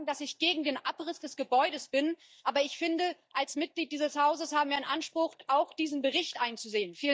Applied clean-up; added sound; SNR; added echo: neural mask model DeepFilterNet 3.